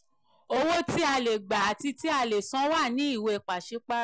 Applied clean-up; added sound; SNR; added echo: none; none; none; none.